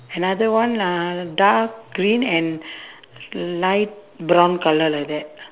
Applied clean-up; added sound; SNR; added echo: none; none; none; none.